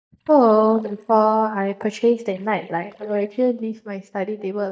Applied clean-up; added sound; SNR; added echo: neural mask model DeepFilterNet 3.